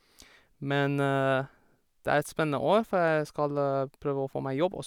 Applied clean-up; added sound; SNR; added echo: none; none; none; none.